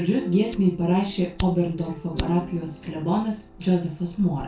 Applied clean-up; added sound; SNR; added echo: none; Fire; 16 dB; reverberation time 0.2 s.